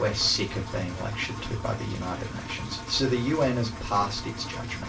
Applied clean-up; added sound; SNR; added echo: none; Engine; 8 dB; reverberation time 0.2 s.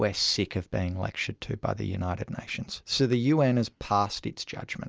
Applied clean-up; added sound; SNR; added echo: none; none; none; none.